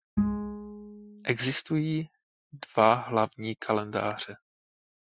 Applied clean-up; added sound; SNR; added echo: classical method Wiener filter.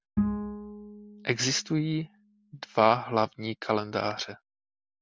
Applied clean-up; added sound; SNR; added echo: none; Bowed string instrument; 7 dB; none.